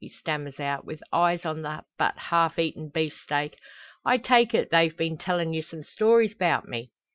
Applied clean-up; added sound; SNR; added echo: none; none; none; none.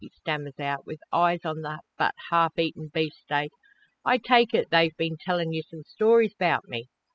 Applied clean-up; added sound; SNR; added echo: classical method spectral subtraction.